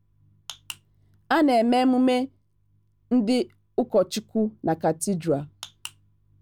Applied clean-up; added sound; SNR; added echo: none; none; none; none.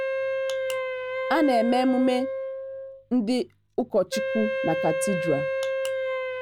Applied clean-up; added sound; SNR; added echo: none; Wind instrument, woodwind instrument; 2 dB; none.